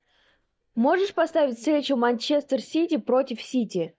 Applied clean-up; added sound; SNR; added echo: neural mask model DeepFilterNet 3.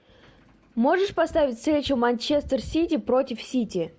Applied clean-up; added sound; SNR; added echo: none; none; none; none.